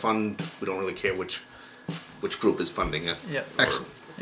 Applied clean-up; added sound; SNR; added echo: none; Snare drum; 15 dB; none.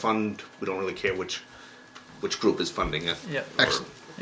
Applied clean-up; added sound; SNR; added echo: none; none; none; none.